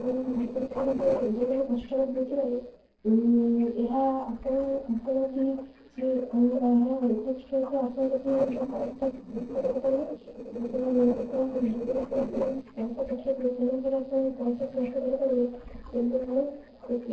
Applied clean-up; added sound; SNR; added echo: neural separator model SepFormer DNS4.